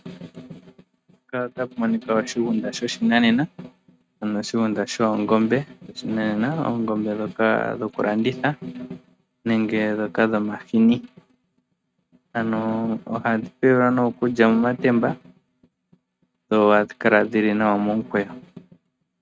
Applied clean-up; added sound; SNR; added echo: neural mask model RNNoise.